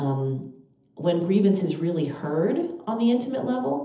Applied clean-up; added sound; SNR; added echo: none; none; none; reverberation time 0.7 s.